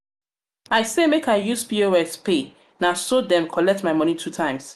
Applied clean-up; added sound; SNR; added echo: none; none; none; none.